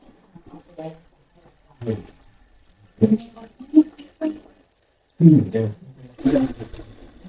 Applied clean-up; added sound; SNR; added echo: neural mask model DeepFilterNet 3.